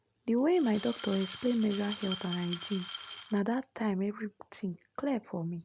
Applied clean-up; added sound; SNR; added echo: none; Glass; 4 dB; none.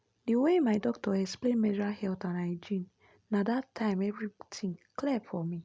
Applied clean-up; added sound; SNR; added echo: none; none; none; none.